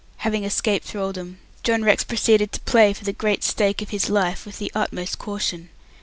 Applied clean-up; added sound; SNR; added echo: none; none; none; none.